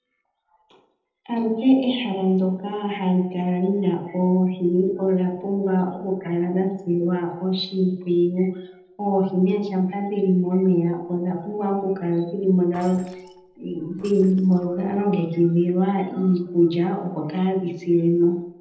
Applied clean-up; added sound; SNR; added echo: neural separator model SepFormer DNS4.